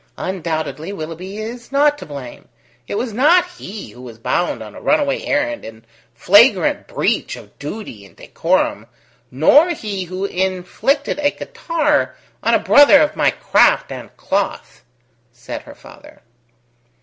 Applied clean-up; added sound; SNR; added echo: none; none; none; none.